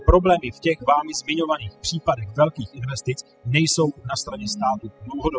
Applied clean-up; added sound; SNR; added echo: classical method spectral subtraction.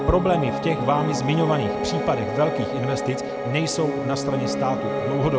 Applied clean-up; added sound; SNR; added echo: none; Piano; 2 dB; none.